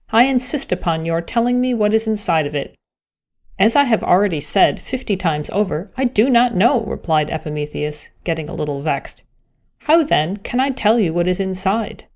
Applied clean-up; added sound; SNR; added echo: neural mask model Resemble Enhance denoiser.